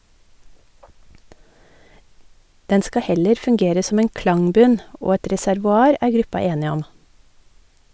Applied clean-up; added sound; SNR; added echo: none; none; none; none.